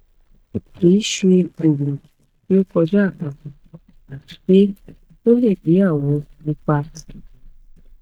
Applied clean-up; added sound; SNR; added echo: neural mask model DeepFilterNet 3.